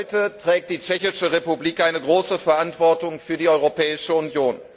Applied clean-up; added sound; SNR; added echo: none; none; none; none.